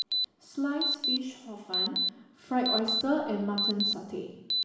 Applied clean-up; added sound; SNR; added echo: none; Alarm; 0 dB; reverberation time 0.9 s.